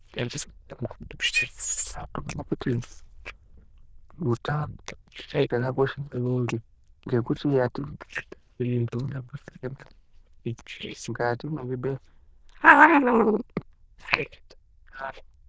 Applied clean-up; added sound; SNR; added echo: neural diffusion model UNIVERSE++.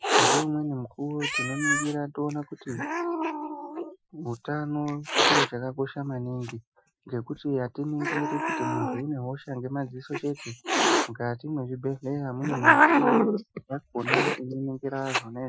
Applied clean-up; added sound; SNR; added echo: classical method Wiener filter.